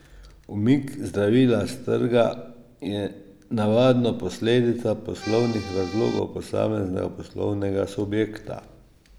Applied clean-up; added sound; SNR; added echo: none; Accordion; 13 dB; none.